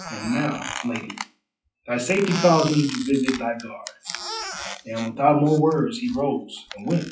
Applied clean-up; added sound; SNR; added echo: classical method WPE with log-MMSE.